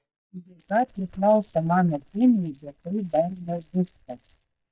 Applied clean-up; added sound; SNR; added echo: neural mask model DeepFilterNet 3.